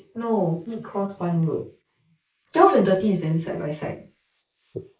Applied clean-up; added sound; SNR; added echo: neural mask model Resemble Enhance denoiser.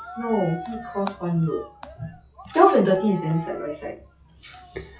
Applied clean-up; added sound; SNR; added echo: classical method log-MMSE.